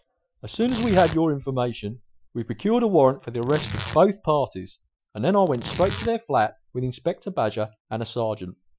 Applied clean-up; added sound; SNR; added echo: classical method Wiener filter.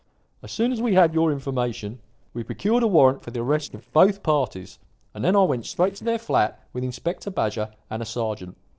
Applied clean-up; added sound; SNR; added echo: neural separator model SepFormer DNS4.